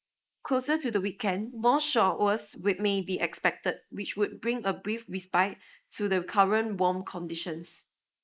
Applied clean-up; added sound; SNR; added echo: neural mask model Resemble Enhance denoiser.